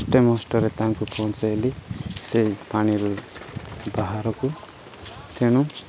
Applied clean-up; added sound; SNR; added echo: none; none; none; none.